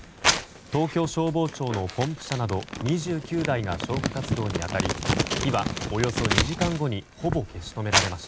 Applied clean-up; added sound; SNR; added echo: none; Crumpling, crinkling; 1 dB; none.